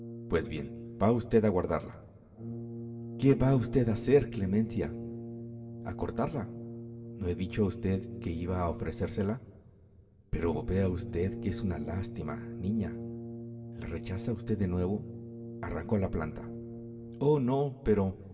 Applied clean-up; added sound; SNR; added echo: none; Brass instrument; 10 dB; reverberation time 1.5 s.